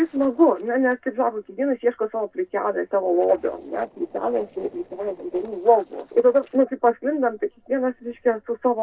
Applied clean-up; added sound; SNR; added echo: neural separator model SepFormer DNS4.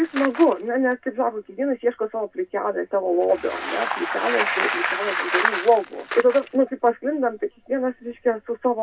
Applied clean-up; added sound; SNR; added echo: none; Bicycle; 7 dB; reverberation time 0.2 s.